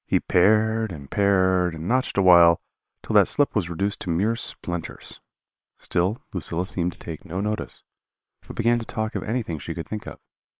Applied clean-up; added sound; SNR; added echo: neural separator model SepFormer WHAM!.